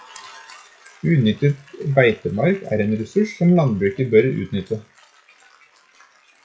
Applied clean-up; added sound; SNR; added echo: classical method log-MMSE.